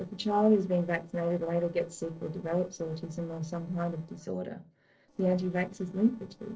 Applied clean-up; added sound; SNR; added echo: neural separator model SepFormer DNS4.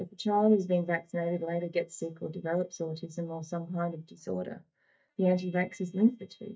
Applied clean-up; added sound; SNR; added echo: neural mask model DeepFilterNet 3.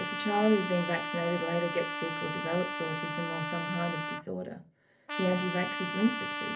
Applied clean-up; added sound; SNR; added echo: none; Trumpet; 4 dB; reverberation time 0.3 s.